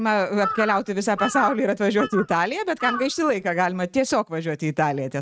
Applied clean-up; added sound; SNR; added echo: neural mask model RNNoise.